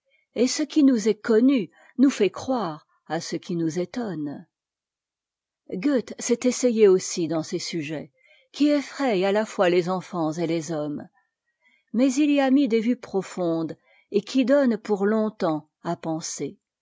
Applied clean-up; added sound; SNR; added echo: none; none; none; none.